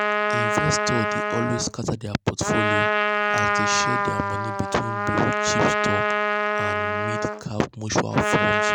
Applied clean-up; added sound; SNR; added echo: none; Trumpet; -3 dB; none.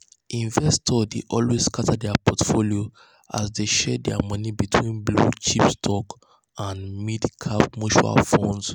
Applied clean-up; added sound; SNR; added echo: none; none; none; none.